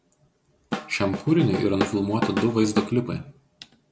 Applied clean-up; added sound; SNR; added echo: none; Drum / Drum kit; 5 dB; none.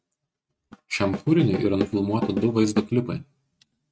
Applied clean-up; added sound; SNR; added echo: neural mask model RNNoise.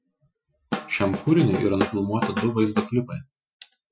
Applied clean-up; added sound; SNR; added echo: classical method Wiener filter.